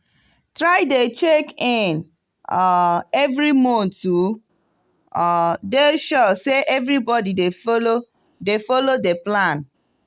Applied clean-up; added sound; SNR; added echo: none; none; none; none.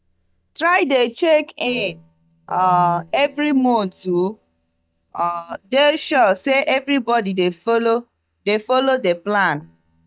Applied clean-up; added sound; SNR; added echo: neural mask model DeepFilterNet 3.